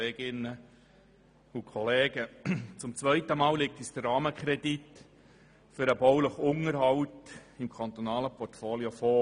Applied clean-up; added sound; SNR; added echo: none; none; none; none.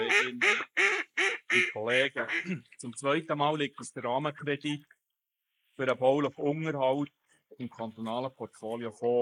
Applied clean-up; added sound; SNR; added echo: neural mask model Resemble Enhance denoiser.